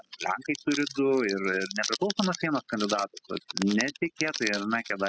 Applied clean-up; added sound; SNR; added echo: classical method spectral subtraction.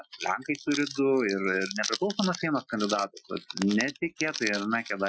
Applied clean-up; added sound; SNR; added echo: classical method Wiener filter.